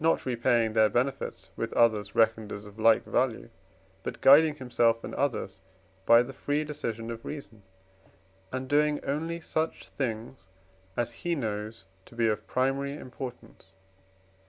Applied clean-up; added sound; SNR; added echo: none; none; none; none.